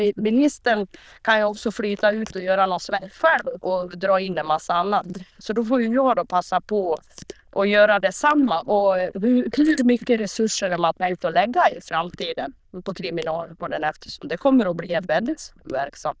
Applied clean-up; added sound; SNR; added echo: neural diffusion model UNIVERSE++.